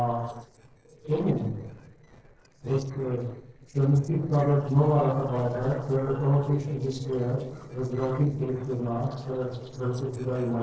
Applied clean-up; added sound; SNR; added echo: neural separator model SepFormer DNS4.